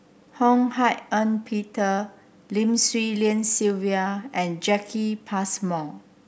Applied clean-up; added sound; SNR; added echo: none; none; none; none.